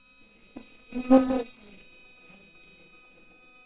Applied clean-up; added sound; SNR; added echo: neural separator model SepFormer WHAMR!.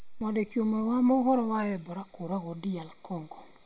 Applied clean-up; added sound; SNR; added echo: none; none; none; none.